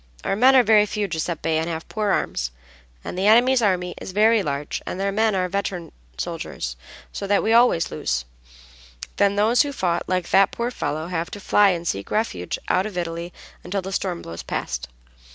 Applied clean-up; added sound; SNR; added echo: none; none; none; none.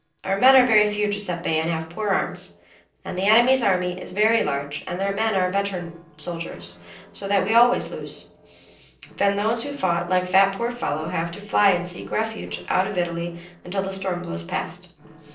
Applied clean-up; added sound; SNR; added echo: neural separator model SepFormer DNS4.